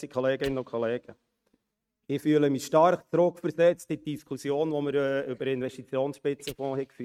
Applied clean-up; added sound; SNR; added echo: neural mask model RNNoise.